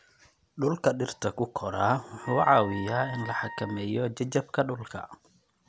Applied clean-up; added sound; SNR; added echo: none; Wind instrument, woodwind instrument; 13 dB; none.